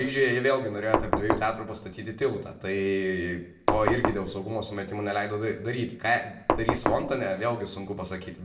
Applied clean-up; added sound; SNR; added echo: none; Knock; -1 dB; reverberation time 0.6 s.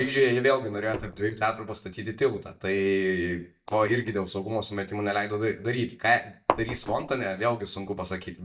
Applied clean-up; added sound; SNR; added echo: neural mask model DeepFilterNet 3.